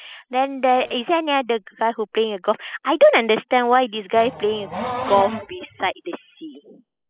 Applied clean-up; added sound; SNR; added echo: classical method spectral subtraction.